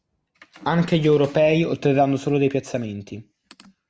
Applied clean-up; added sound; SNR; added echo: none; none; none; none.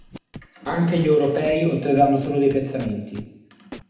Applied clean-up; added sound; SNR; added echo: none; Scratching (performance technique); 20 dB; reverberation time 0.8 s.